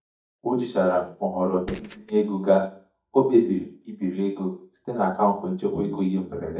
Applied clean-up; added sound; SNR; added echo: neural mask model DeepFilterNet 3.